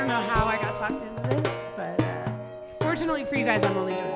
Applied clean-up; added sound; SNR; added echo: none; Plucked string instrument; 0 dB; none.